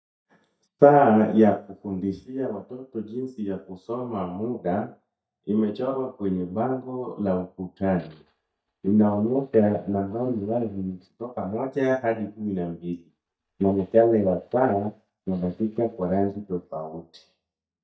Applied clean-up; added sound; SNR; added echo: neural mask model DeepFilterNet 3.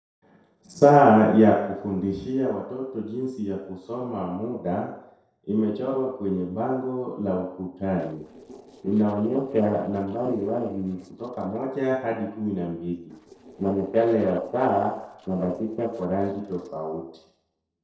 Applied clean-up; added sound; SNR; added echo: neural separator model SepFormer DNS4.